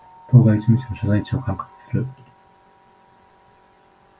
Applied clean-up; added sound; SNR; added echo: none; none; none; none.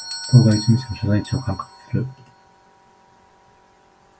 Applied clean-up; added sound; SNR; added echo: none; Doorbell; 16 dB; none.